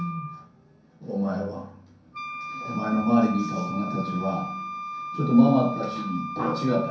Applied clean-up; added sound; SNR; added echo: none; Wind instrument, woodwind instrument; 9 dB; reverberation time 0.6 s.